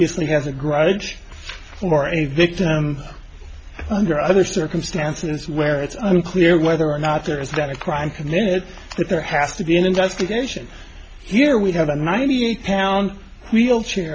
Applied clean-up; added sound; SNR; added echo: none; none; none; none.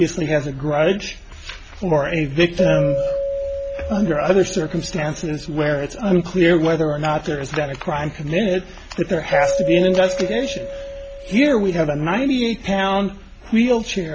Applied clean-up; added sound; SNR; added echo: none; Keyboard (musical); 8 dB; none.